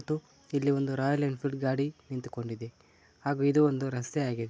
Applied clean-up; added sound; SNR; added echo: none; none; none; none.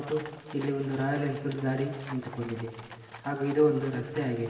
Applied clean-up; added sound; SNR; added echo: none; Livestock, farm animals, working animals; 17 dB; reverberation time 1.3 s.